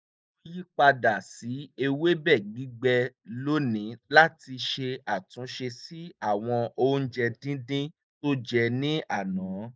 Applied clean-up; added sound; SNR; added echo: neural mask model Resemble Enhance denoiser.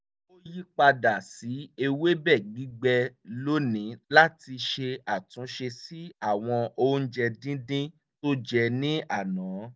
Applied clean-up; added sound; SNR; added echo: none; none; none; none.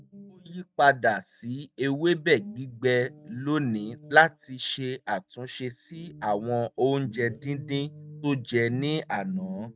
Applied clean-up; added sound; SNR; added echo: neural mask model RNNoise.